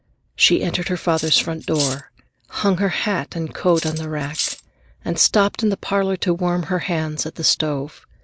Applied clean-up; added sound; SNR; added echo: neural mask model Resemble Enhance denoiser.